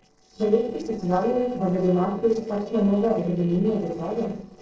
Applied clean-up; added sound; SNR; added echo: neural separator model SepFormer DNS4.